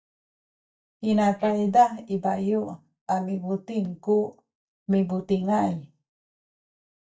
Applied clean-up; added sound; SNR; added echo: neural mask model DeepFilterNet 3.